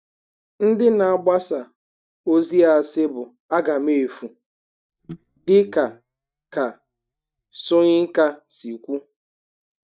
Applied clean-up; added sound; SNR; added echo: neural mask model DeepFilterNet 3.